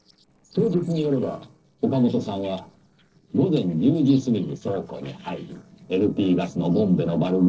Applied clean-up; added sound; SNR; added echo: neural separator model SepFormer DNS4.